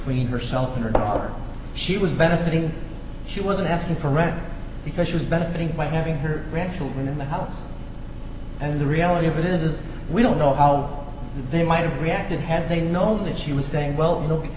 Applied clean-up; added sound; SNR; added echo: none; none; none; none.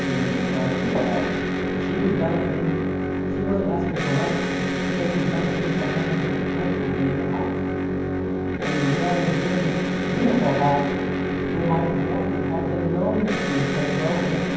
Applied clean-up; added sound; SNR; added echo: none; Electric guitar; -2 dB; reverberation time 1.2 s.